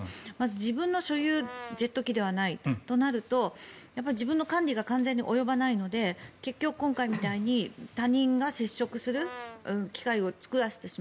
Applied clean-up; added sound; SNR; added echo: none; Brass instrument; 15 dB; none.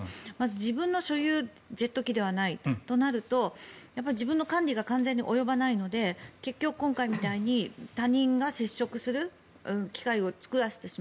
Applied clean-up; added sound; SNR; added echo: none; none; none; none.